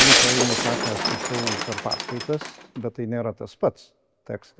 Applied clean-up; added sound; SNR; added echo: none; Shatter; -4 dB; none.